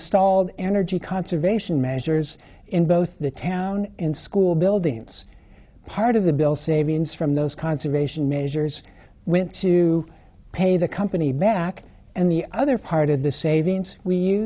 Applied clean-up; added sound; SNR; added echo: none; none; none; none.